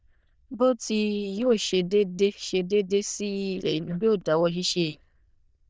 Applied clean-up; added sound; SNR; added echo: neural diffusion model UNIVERSE++.